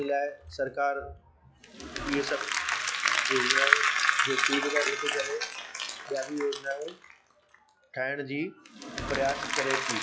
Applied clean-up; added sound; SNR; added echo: classical method log-MMSE.